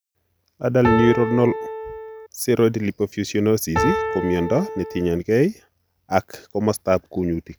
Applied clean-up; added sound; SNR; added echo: none; Piano; 3 dB; none.